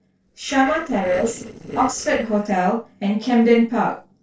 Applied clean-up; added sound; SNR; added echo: neural separator model SepFormer DNS4.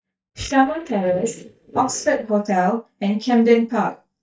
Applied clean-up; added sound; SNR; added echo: neural mask model DeepFilterNet 3.